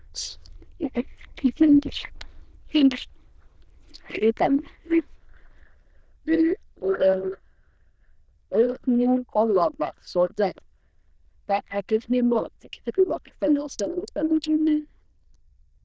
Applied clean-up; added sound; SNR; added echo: neural diffusion model UNIVERSE++.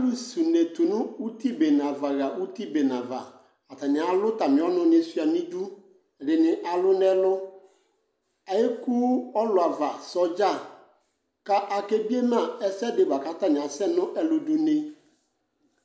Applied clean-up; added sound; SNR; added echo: none; none; none; none.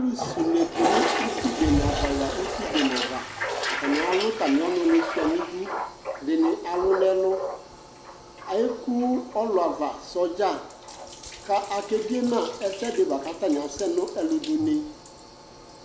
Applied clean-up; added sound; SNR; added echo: none; Toilet flush; 6 dB; none.